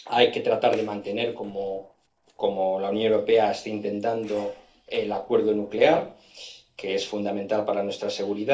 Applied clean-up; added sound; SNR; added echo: neural separator model SepFormer DNS4.